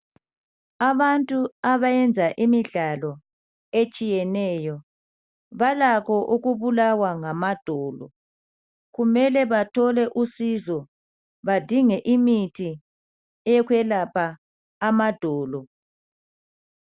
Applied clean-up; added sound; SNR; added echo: none; none; none; none.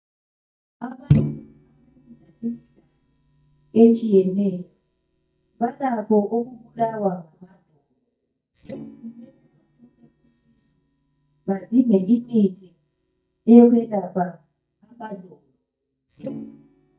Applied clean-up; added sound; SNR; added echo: neural mask model DeepFilterNet 3.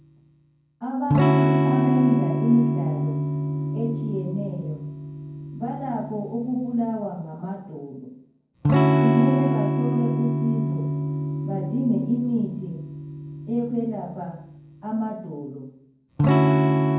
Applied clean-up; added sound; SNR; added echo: none; Electric guitar / Strum; -3 dB; reverberation time 0.9 s.